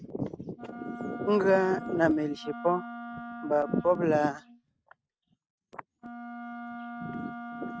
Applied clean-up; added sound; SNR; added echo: neural mask model RNNoise.